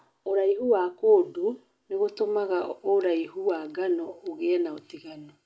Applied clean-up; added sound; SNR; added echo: none; none; none; none.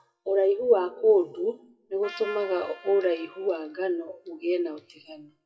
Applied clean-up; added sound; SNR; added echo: classical method WPE with log-MMSE.